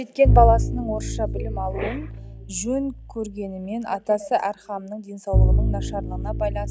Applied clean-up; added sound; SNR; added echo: none; Bowed string instrument; -1 dB; none.